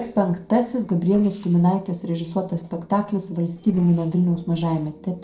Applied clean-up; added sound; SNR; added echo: neural separator model SepFormer DNS4.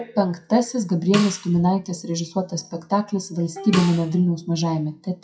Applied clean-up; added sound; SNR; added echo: classical method WPE with log-MMSE.